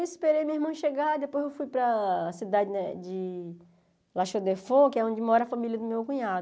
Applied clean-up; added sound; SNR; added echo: none; none; none; none.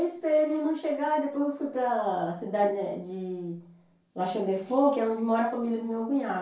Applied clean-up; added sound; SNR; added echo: none; none; none; reverberation time 0.3 s.